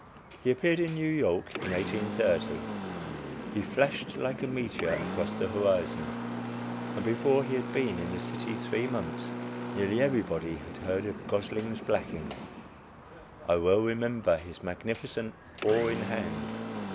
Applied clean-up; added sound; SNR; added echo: none; Engine; 6 dB; none.